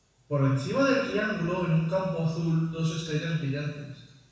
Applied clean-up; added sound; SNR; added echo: none; none; none; reverberation time 1.0 s.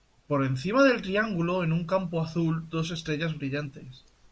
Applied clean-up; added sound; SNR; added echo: none; none; none; none.